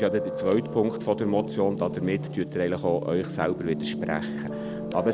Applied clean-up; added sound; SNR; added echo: none; Piano; 6 dB; none.